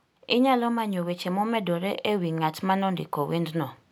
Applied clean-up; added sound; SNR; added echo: none; none; none; none.